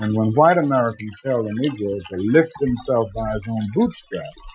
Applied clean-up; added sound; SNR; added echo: classical method Wiener filter.